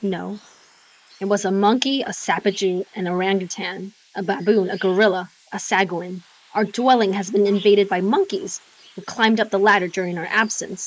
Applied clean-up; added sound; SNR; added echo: neural mask model Resemble Enhance denoiser.